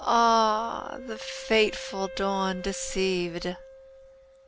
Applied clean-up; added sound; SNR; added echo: none; Wind instrument, woodwind instrument; 16 dB; none.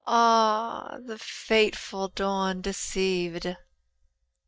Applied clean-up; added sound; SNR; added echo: neural mask model DeepFilterNet 3.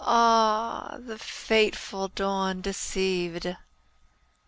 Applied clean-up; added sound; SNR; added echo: none; none; none; none.